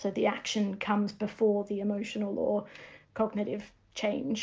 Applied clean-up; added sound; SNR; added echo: none; none; none; none.